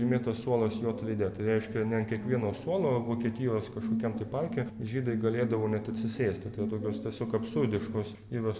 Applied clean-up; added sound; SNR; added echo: none; none; none; none.